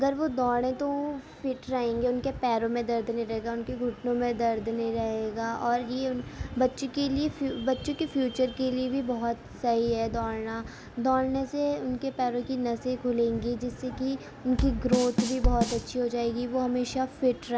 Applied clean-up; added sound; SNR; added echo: none; Bass drum / Snare drum / Drum kit; 1 dB; none.